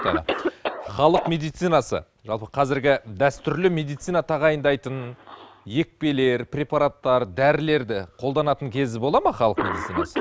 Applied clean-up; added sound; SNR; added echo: none; Cough; 11 dB; none.